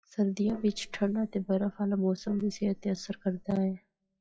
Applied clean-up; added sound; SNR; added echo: classical method WPE with log-MMSE.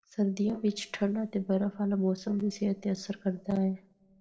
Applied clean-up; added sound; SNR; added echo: neural separator model SepFormer DNS4.